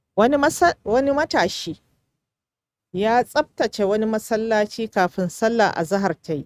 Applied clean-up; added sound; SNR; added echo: neural mask model RNNoise.